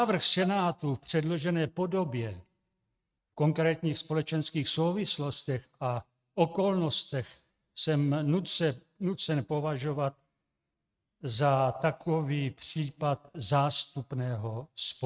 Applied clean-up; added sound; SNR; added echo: neural mask model RNNoise.